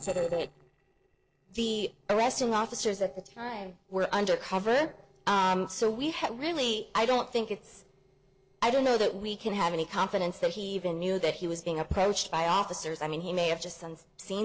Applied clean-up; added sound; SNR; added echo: neural separator model SepFormer DNS4.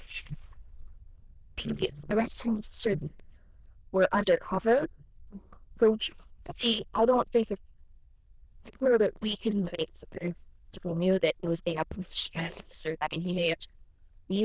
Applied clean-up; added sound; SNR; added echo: neural diffusion model UNIVERSE++.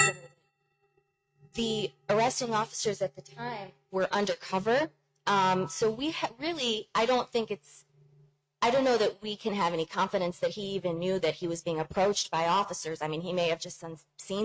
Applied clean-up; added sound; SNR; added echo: neural mask model RNNoise.